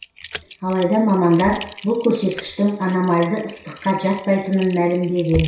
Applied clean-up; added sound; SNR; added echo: none; Typing; 15 dB; reverberation time 0.6 s.